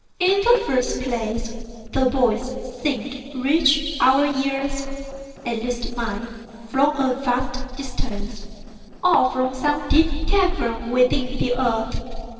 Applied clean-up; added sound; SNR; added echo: neural separator model SepFormer DNS4.